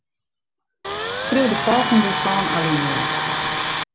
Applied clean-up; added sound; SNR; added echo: none; Tools; -1 dB; none.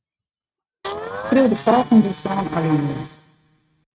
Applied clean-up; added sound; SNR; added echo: neural mask model RNNoise.